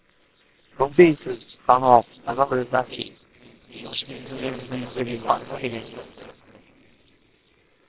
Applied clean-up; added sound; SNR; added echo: neural separator model SepFormer WHAMR!.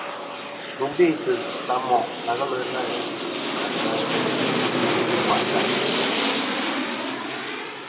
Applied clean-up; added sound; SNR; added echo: none; Aircraft; -3 dB; reverberation time 1.1 s.